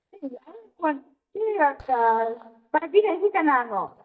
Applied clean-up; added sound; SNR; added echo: neural mask model DeepFilterNet 3.